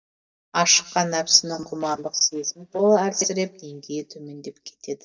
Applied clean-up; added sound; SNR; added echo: neural mask model DeepFilterNet 3.